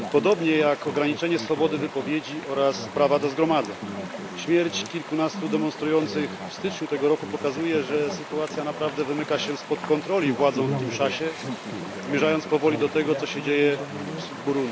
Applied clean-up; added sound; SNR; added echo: none; Chatter / Stream; 8 dB; none.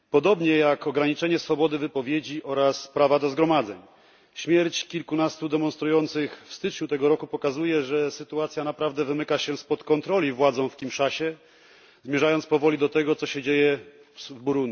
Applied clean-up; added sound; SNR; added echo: none; none; none; none.